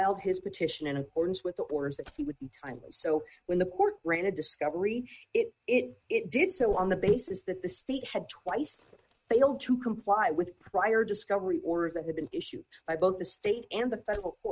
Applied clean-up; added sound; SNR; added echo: neural mask model RNNoise.